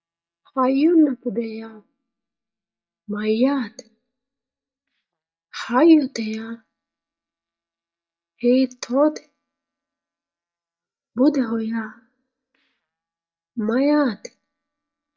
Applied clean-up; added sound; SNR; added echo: neural mask model DeepFilterNet 3.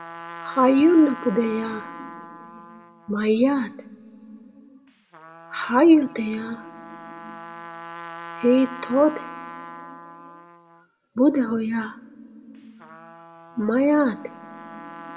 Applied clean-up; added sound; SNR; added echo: none; Trumpet; 17 dB; reverberation time 2.0 s.